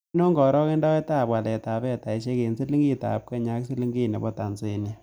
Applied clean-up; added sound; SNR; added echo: none; none; none; none.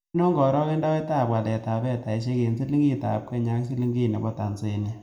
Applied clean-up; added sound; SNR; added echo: none; none; none; reverberation time 0.7 s.